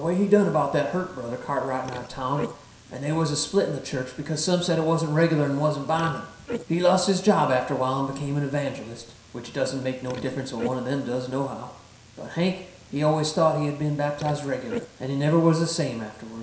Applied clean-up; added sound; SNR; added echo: none; Burping, eructation; 17 dB; reverberation time 0.7 s.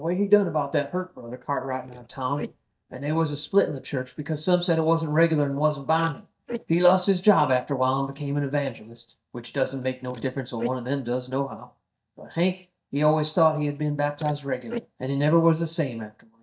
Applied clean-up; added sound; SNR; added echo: neural mask model DeepFilterNet 3.